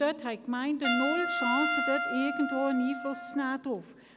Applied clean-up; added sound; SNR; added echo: none; Trumpet; 3 dB; none.